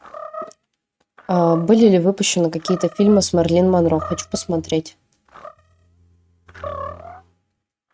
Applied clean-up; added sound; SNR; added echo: neural mask model RNNoise.